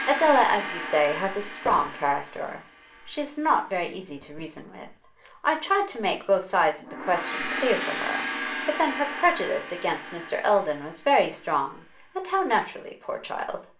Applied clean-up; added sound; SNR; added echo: none; Gong; 10 dB; reverberation time 0.3 s.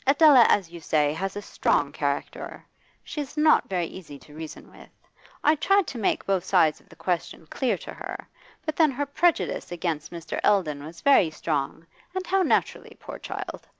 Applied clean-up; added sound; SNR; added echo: none; none; none; none.